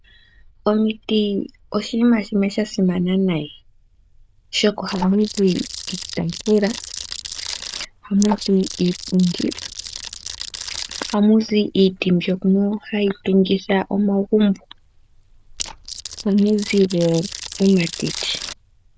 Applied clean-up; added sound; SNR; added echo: neural diffusion model UNIVERSE++.